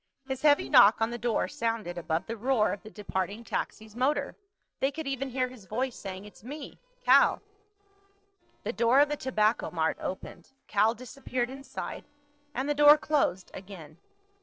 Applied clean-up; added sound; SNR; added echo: neural separator model SepFormer DNS4.